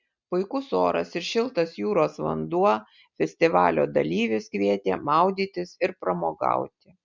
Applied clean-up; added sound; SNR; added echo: none; none; none; none.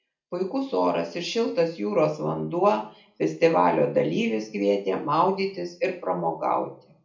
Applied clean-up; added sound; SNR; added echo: none; none; none; reverberation time 0.4 s.